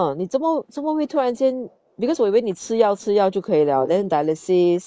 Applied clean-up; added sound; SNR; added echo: neural mask model Resemble Enhance denoiser.